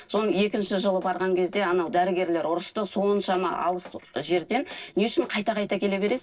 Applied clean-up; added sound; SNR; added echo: neural separator model SepFormer DNS4.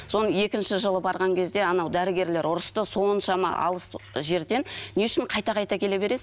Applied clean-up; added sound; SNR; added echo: none; none; none; none.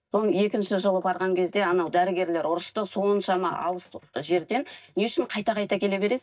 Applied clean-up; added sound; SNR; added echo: neural mask model DeepFilterNet 3.